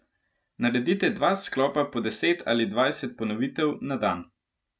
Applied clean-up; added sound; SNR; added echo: none; none; none; none.